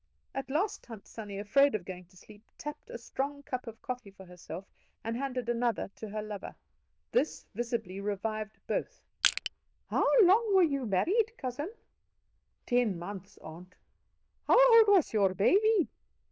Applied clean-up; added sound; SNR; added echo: neural diffusion model UNIVERSE++.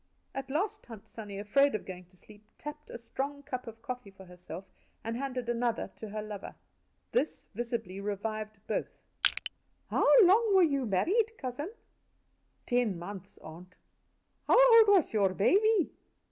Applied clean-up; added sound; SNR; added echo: none; Crushing; 2 dB; none.